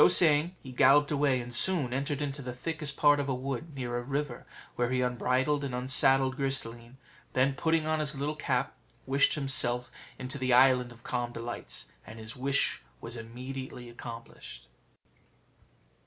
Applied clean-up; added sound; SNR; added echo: none; none; none; none.